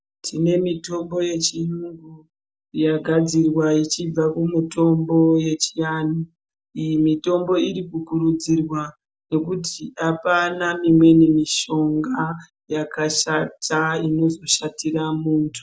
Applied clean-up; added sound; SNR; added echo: none; none; none; none.